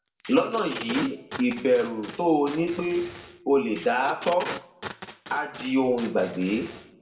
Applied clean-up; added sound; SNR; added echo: none; Packing tape, duct tape; 14 dB; reverberation time 0.6 s.